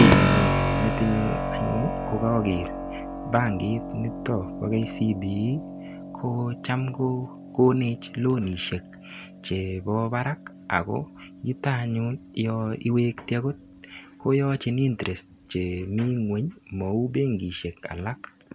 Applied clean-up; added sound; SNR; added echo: none; Keyboard (musical); 4 dB; none.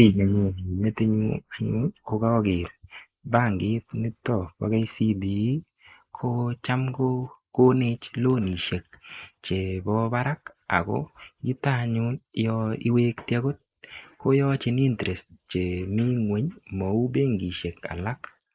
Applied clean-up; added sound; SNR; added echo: neural mask model Resemble Enhance denoiser.